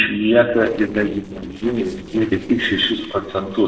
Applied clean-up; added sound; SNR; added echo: neural separator model SepFormer DNS4.